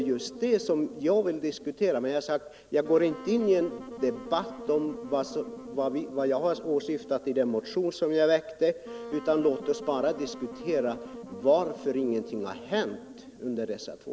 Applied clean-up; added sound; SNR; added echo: none; Wind instrument, woodwind instrument; 15 dB; none.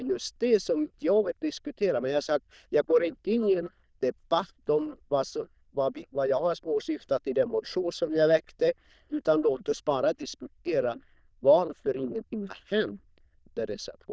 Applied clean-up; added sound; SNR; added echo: neural diffusion model UNIVERSE++.